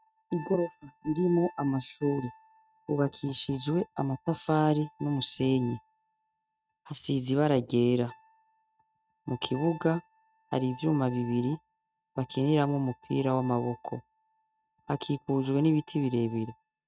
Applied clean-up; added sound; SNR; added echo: neural mask model RNNoise.